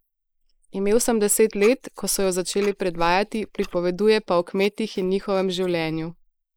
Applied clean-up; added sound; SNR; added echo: neural mask model Resemble Enhance denoiser.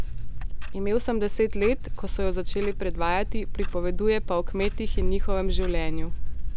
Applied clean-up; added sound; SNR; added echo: none; Clock; -4 dB; none.